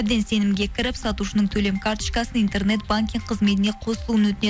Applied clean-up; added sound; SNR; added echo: none; none; none; none.